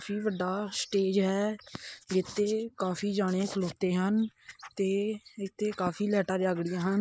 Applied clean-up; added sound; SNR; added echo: neural mask model Resemble Enhance denoiser.